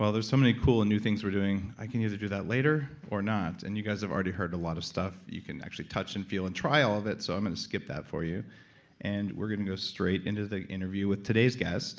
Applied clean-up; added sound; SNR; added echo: none; none; none; none.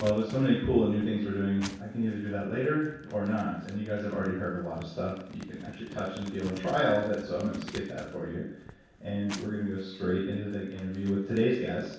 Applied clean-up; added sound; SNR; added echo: none; Crumpling, crinkling; 19 dB; reverberation time 0.7 s.